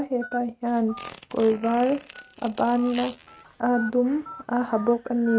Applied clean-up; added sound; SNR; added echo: neural mask model RNNoise.